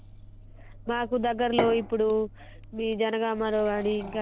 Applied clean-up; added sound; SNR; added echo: none; Fill (with liquid) / Glass / Water; 11 dB; none.